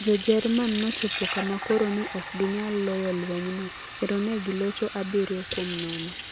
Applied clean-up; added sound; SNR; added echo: none; Fill (with liquid) / Sink (filling or washing); 9 dB; none.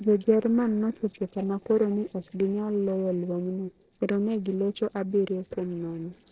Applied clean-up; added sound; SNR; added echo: neural separator model SepFormer DNS4.